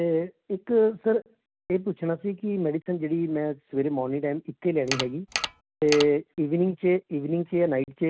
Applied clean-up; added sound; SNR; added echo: none; Mechanisms; 5 dB; none.